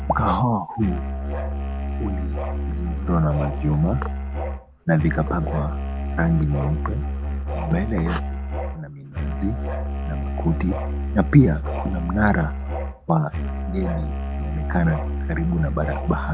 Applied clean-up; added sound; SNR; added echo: none; Musical instrument; 2 dB; none.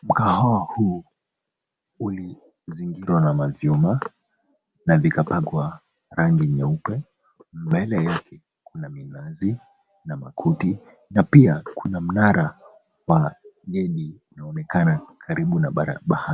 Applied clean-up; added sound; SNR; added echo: none; none; none; none.